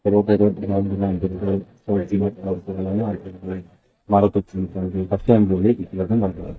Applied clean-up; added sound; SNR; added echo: neural mask model DeepFilterNet 3.